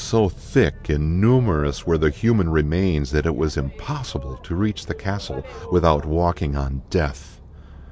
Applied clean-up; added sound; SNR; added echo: none; Boat, Water vehicle; 17 dB; none.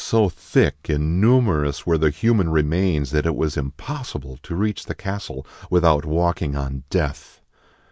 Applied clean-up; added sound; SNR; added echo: none; none; none; none.